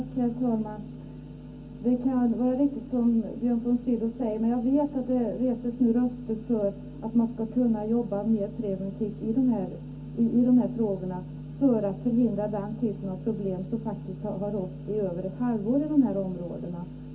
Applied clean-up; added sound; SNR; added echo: none; none; none; reverberation time 0.4 s.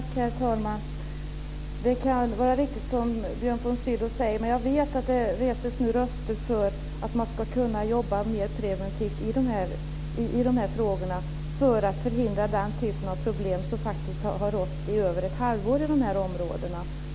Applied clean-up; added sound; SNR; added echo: none; none; none; none.